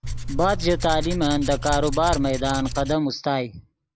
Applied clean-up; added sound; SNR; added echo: none; Tools; 4 dB; none.